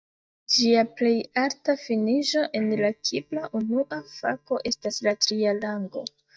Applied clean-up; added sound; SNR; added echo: neural mask model DeepFilterNet 3.